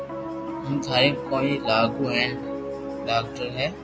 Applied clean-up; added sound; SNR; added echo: none; Piano; 6 dB; none.